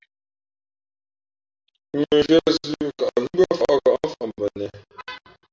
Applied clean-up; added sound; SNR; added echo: none; none; none; none.